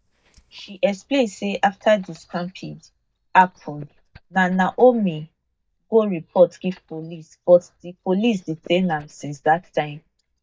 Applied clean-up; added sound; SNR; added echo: neural mask model DeepFilterNet 3.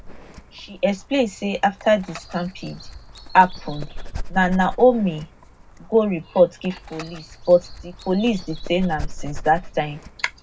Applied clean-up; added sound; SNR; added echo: none; Dog; 11 dB; reverberation time 0.3 s.